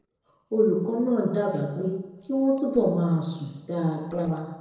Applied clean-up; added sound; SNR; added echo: neural separator model SepFormer DNS4.